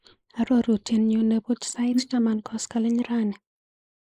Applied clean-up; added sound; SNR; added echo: neural mask model Resemble Enhance denoiser.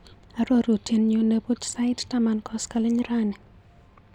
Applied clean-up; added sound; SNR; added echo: none; none; none; none.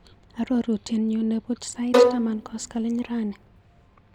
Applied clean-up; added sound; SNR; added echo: none; Bowed string instrument; -4 dB; none.